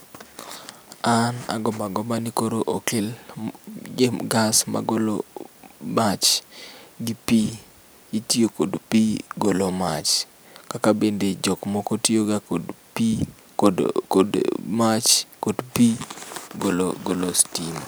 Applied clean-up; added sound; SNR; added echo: none; none; none; none.